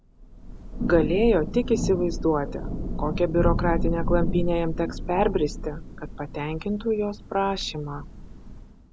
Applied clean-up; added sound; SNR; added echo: none; Thunder / Rain; 3 dB; none.